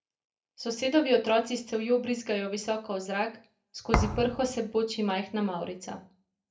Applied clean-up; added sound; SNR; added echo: none; Thump, thud; 2 dB; reverberation time 0.3 s.